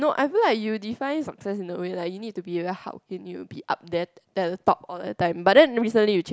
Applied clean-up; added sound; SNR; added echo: none; none; none; none.